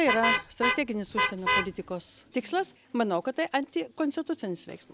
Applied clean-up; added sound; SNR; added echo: none; Vehicle horn, car horn, honking; 2 dB; none.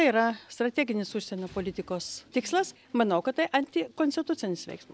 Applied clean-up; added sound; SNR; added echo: none; none; none; none.